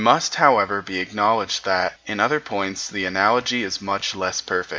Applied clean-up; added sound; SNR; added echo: none; none; none; none.